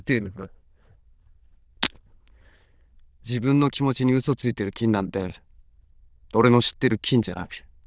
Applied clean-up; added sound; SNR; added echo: neural diffusion model UNIVERSE++.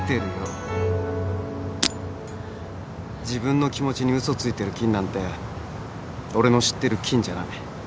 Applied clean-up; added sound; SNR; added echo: none; Shatter; 7 dB; none.